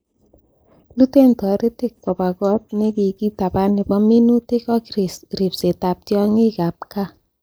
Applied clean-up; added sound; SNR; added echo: neural mask model Resemble Enhance denoiser.